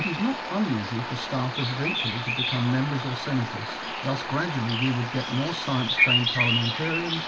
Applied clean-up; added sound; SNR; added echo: none; Bird vocalization, bird call, bird song; 1 dB; reverberation time 0.2 s.